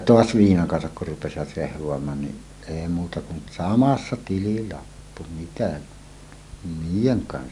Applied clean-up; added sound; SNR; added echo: none; none; none; none.